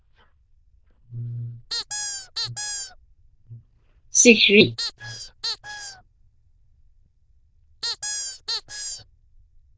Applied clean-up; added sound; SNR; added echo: neural diffusion model UNIVERSE++.